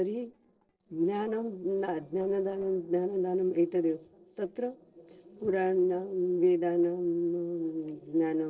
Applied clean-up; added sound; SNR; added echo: neural separator model SepFormer DNS4.